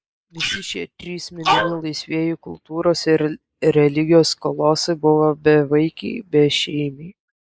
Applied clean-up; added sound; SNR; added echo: neural mask model Resemble Enhance denoiser.